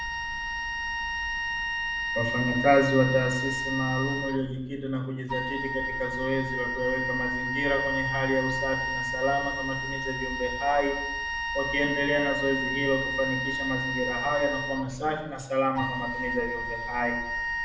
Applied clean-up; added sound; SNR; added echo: none; Wind instrument, woodwind instrument; 2 dB; reverberation time 0.7 s.